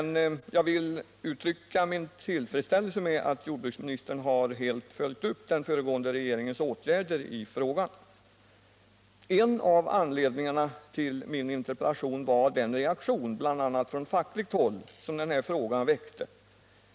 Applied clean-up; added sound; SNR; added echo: none; none; none; none.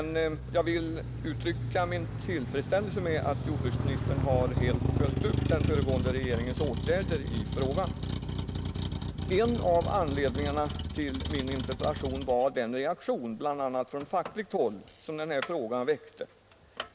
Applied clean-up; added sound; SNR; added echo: none; Motor vehicle (road); 2 dB; none.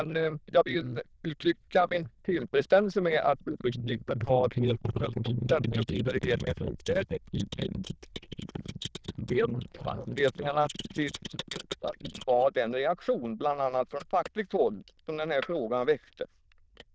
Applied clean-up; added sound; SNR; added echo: neural diffusion model UNIVERSE++.